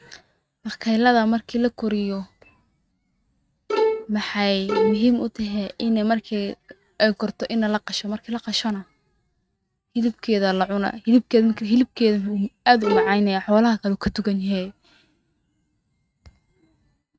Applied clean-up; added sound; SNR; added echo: neural mask model RNNoise.